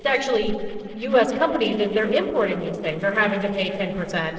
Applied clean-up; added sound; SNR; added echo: neural separator model SepFormer DNS4.